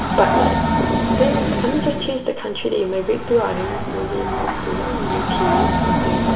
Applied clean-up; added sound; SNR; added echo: none; Train; -2 dB; reverberation time 1.5 s.